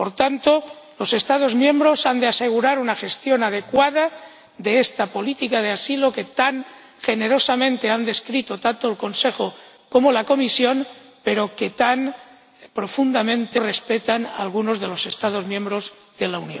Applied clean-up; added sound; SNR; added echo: none; none; none; none.